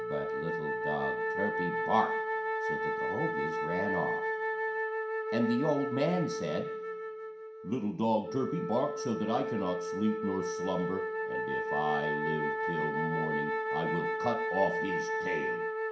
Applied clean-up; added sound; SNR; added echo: none; Wind instrument, woodwind instrument; -1 dB; reverberation time 0.5 s.